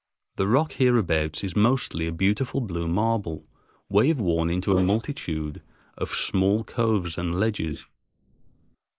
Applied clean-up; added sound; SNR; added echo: neural mask model Resemble Enhance denoiser.